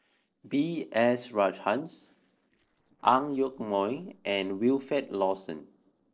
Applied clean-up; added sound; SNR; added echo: neural separator model SepFormer DNS4.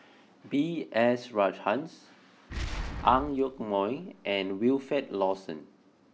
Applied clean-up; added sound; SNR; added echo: none; Boom; 10 dB; none.